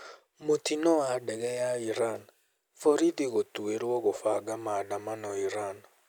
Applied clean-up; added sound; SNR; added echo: none; none; none; none.